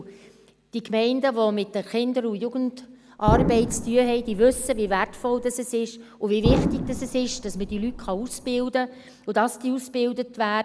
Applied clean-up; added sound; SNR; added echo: none; Explosion; 3 dB; none.